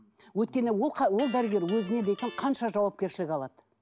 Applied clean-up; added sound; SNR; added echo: none; Electric guitar; 19 dB; none.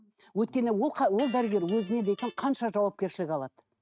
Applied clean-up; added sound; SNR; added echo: neural mask model RNNoise.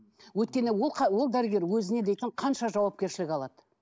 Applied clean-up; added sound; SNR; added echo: neural mask model Resemble Enhance denoiser.